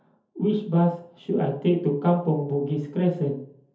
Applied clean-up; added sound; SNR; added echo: none; none; none; reverberation time 0.5 s.